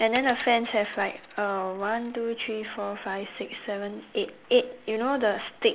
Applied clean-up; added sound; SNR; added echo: neural mask model Resemble Enhance denoiser.